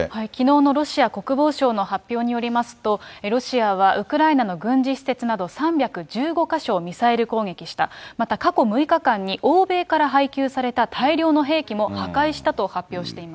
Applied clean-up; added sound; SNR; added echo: none; none; none; none.